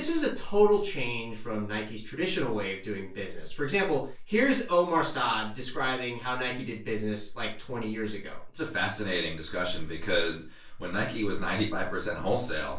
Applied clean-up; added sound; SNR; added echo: none; none; none; reverberation time 0.3 s.